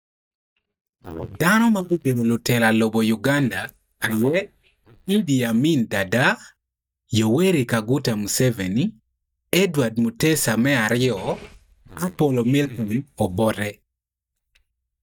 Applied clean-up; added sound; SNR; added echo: neural mask model DeepFilterNet 3.